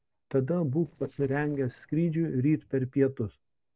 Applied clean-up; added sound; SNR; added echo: neural separator model SepFormer DNS4.